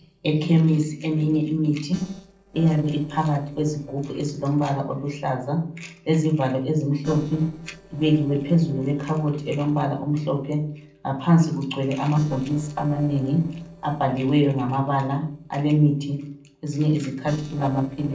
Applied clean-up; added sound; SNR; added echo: neural separator model SepFormer DNS4.